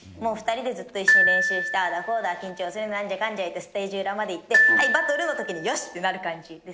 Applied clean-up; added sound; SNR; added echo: none; Glockenspiel; -4 dB; none.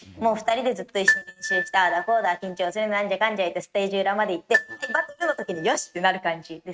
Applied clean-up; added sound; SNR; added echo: neural mask model RNNoise.